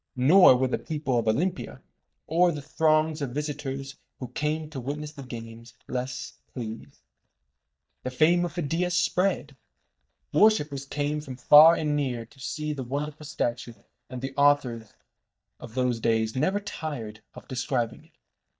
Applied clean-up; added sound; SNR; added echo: neural mask model DeepFilterNet 3.